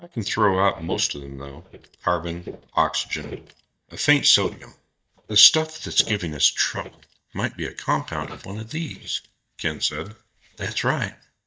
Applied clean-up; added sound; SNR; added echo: neural mask model DeepFilterNet 3.